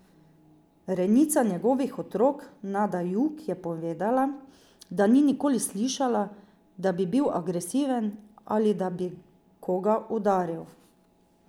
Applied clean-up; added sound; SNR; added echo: none; none; none; none.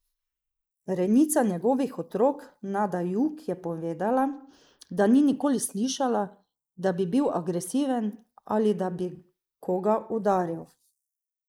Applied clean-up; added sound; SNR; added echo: neural mask model Resemble Enhance denoiser.